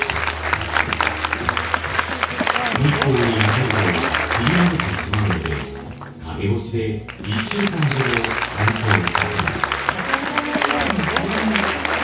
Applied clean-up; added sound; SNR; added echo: none; Applause; -1 dB; reverberation time 0.6 s.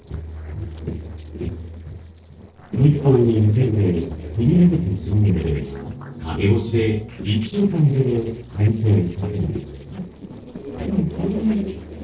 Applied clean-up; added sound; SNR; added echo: neural separator model SepFormer DNS4.